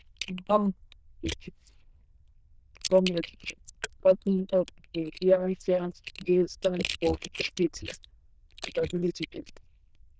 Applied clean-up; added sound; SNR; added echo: neural diffusion model UNIVERSE++.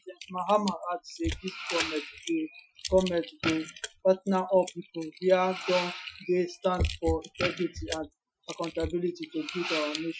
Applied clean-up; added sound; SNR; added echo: classical method Wiener filter.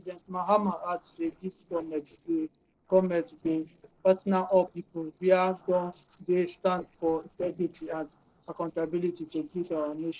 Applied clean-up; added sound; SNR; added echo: neural separator model SepFormer DNS4.